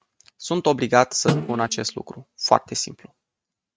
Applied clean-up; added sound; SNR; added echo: neural mask model RNNoise.